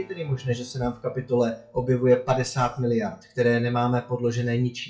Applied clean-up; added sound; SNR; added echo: classical method WPE with log-MMSE.